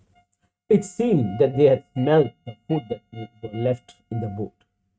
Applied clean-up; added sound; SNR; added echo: neural mask model RNNoise.